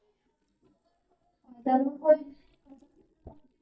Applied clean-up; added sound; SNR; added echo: neural mask model DeepFilterNet 3.